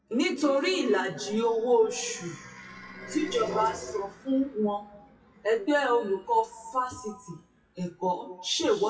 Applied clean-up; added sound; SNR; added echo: classical method WPE with log-MMSE.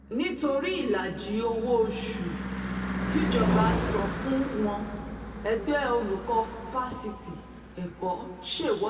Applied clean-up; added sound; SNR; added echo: none; Car passing by / Engine / Truck; 4 dB; reverberation time 1.9 s.